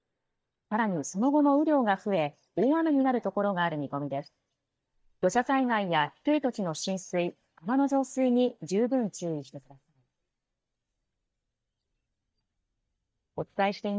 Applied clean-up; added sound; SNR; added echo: neural mask model DeepFilterNet 3.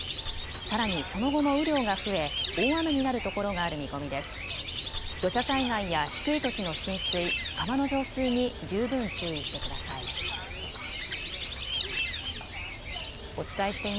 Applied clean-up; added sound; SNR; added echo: none; Bird; 1 dB; none.